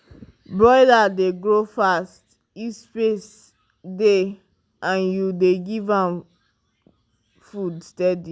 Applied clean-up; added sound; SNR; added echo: none; none; none; none.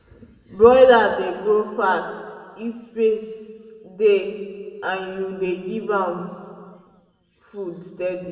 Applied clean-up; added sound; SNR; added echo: none; none; none; reverberation time 1.5 s.